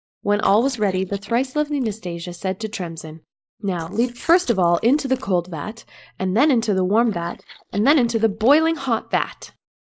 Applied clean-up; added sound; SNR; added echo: neural mask model Resemble Enhance denoiser.